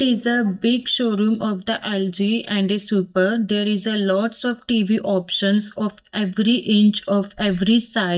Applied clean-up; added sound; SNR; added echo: neural mask model DeepFilterNet 3.